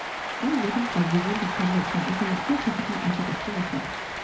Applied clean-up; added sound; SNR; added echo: none; Cheering; 3 dB; reverberation time 0.3 s.